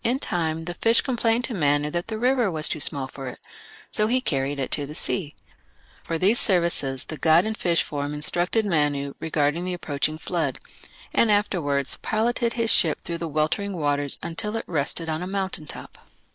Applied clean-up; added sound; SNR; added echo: neural mask model Resemble Enhance denoiser.